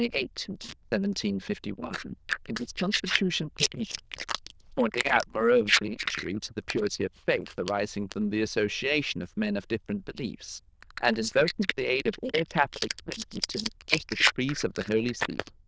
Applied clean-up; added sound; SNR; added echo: neural diffusion model UNIVERSE++.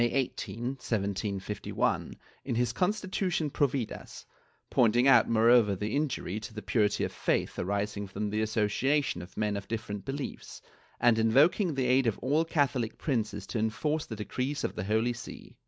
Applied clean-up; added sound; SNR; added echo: none; none; none; none.